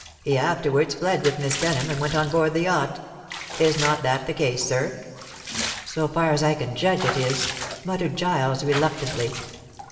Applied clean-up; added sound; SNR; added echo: none; Bathtub (filling or washing) / Water / Liquid; 10 dB; reverberation time 2.5 s.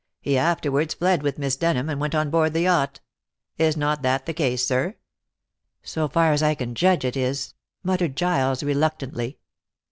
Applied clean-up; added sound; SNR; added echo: none; none; none; none.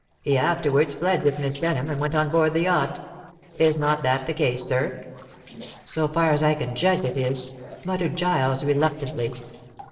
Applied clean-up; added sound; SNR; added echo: neural separator model SepFormer DNS4.